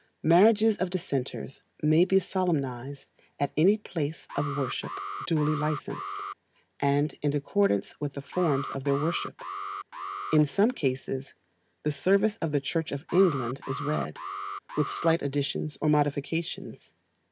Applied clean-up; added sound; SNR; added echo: none; Alarm; 11 dB; none.